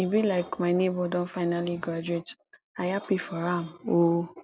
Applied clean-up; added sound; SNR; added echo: none; none; none; none.